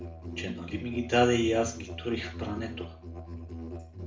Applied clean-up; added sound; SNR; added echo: none; Musical instrument; 9 dB; reverberation time 0.4 s.